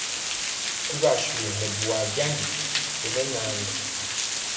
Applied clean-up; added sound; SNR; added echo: none; Water; -2 dB; reverberation time 1.7 s.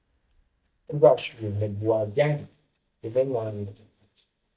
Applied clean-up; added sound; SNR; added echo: neural mask model DeepFilterNet 3.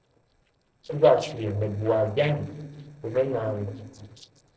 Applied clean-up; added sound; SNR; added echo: neural separator model SepFormer DNS4.